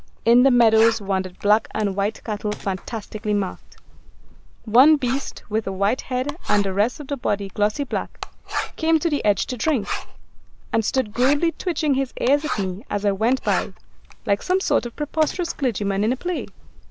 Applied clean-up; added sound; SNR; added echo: none; Writing; 9 dB; none.